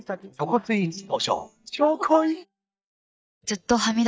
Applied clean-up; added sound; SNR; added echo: neural mask model DeepFilterNet 3.